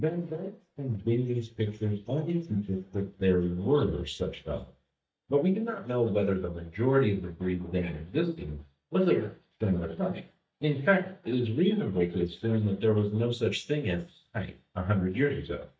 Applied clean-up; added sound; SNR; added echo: neural mask model DeepFilterNet 3.